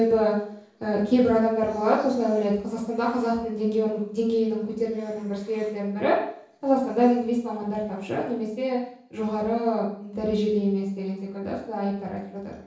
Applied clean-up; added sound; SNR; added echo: none; none; none; reverberation time 0.7 s.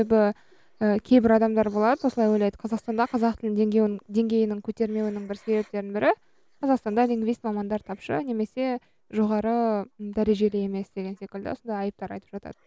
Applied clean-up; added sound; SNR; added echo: none; none; none; none.